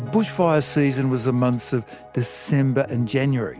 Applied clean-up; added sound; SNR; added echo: none; none; none; none.